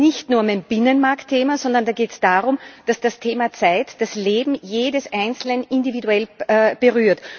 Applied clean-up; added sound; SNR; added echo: none; none; none; none.